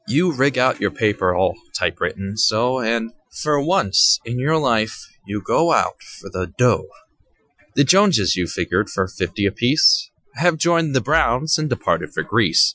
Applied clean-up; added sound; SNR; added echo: classical method Wiener filter.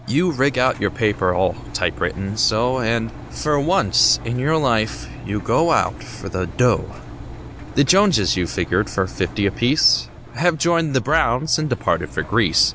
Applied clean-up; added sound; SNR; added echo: none; Engine; 14 dB; none.